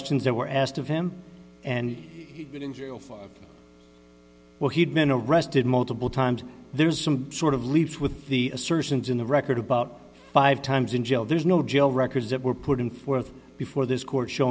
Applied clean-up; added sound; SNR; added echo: none; none; none; none.